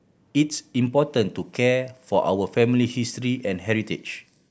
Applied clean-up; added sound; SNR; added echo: neural mask model Resemble Enhance denoiser.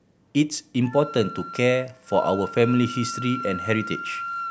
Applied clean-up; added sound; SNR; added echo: none; Wind instrument, woodwind instrument; 11 dB; none.